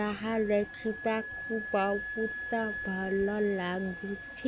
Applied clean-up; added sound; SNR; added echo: none; Wind instrument, woodwind instrument; 9 dB; none.